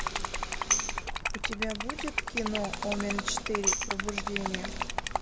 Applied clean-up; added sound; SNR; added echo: none; Tambourine + Liquid; -4 dB; none.